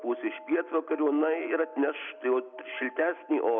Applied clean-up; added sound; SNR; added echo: none; Alarm; 18 dB; none.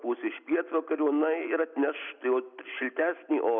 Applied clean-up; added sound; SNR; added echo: none; none; none; none.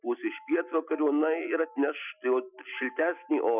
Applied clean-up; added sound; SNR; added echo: classical method Wiener filter.